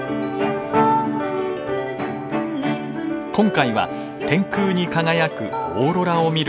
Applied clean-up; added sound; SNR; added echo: none; Ringtone / Keyboard (musical); 16 dB; none.